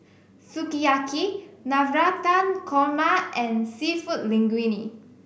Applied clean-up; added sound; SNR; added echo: none; none; none; none.